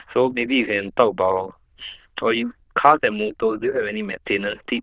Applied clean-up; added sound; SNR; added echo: neural diffusion model UNIVERSE++.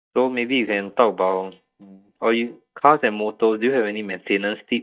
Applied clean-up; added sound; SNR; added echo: neural mask model DeepFilterNet 3.